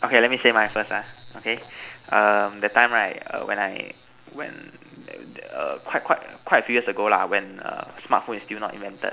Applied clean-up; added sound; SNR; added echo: none; none; none; none.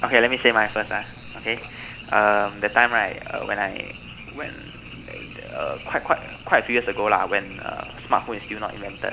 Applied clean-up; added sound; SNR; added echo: none; Frog; 16 dB; none.